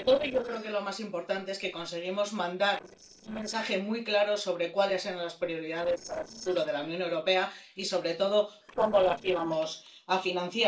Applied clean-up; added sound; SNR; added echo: neural separator model SepFormer DNS4.